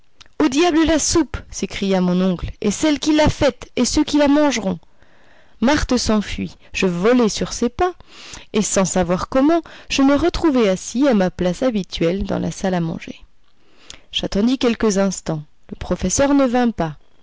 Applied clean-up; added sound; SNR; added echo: none; none; none; none.